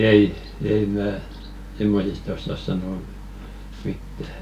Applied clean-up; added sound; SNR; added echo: none; none; none; none.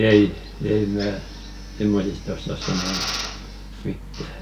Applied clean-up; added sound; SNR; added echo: none; Drill; 12 dB; none.